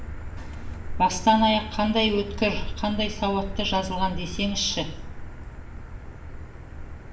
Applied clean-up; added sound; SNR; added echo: none; Motor vehicle (road); 7 dB; reverberation time 0.6 s.